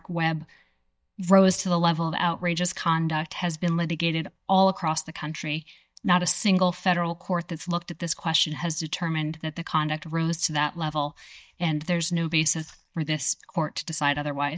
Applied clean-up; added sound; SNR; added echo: neural mask model DeepFilterNet 3.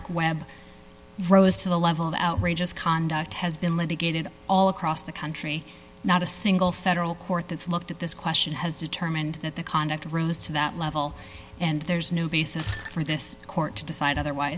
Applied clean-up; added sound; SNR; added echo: none; Shatter; 6 dB; none.